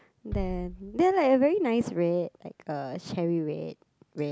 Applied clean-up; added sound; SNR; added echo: none; Bass drum; 15 dB; none.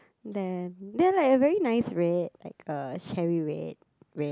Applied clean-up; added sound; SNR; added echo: neural mask model Resemble Enhance denoiser.